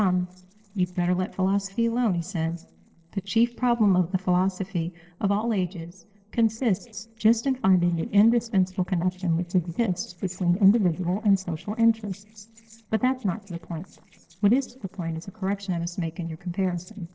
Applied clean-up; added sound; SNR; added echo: neural separator model SepFormer DNS4.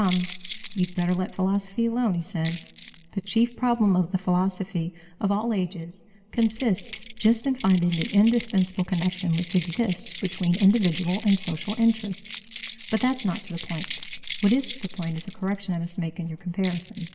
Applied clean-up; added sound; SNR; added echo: none; Keys jangling; 13 dB; reverberation time 1.3 s.